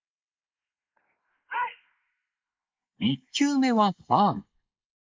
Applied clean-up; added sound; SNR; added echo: neural mask model Resemble Enhance denoiser.